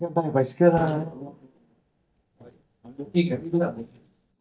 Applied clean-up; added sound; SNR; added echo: neural mask model DeepFilterNet 3.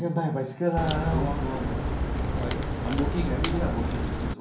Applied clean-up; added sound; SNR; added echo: none; Crack; -2 dB; reverberation time 0.6 s.